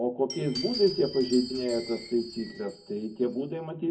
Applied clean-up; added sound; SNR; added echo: none; Glass; 12 dB; reverberation time 0.3 s.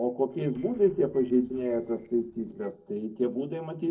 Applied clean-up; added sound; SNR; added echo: neural separator model SepFormer DNS4.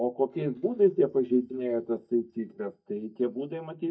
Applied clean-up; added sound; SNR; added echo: neural mask model DeepFilterNet 3.